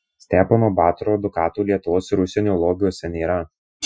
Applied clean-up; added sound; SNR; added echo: classical method Wiener filter.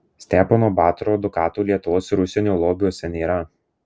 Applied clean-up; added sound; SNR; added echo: none; none; none; none.